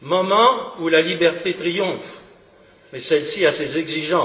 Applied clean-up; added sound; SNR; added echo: none; none; none; reverberation time 0.9 s.